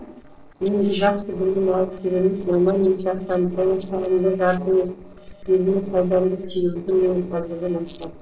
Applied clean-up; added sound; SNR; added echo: neural separator model SepFormer DNS4.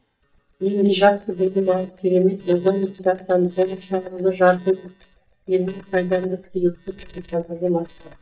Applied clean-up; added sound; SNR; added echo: neural mask model DeepFilterNet 3.